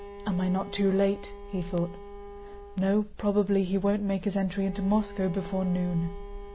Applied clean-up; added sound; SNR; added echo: none; Bowed string instrument; 16 dB; none.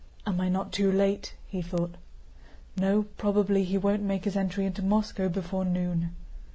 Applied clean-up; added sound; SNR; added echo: none; none; none; none.